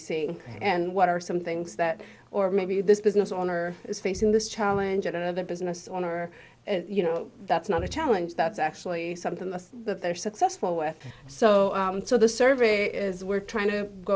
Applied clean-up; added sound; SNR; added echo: none; none; none; none.